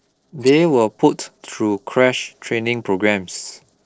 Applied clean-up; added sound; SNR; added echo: neural separator model SepFormer DNS4.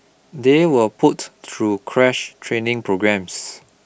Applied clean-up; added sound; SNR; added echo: none; none; none; none.